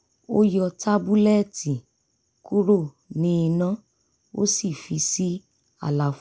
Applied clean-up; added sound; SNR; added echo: none; none; none; none.